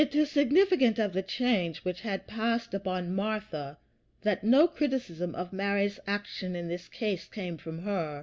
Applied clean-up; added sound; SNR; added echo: none; none; none; none.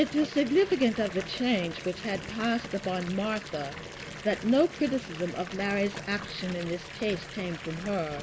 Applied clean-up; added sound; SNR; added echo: none; Fill (with liquid) / Bathtub (filling or washing) / Water tap, faucet; 11 dB; none.